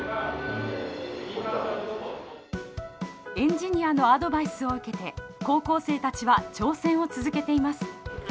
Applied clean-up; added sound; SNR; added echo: none; none; none; none.